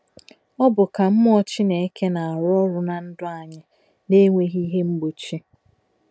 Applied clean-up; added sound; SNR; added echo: none; none; none; none.